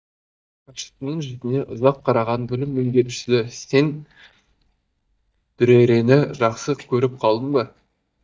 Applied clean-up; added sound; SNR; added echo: neural mask model DeepFilterNet 3.